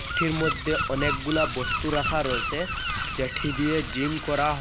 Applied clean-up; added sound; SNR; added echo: none; Gull, seagull + Crumpling, crinkling; 2 dB; none.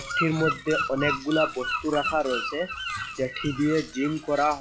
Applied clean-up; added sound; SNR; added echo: classical method log-MMSE.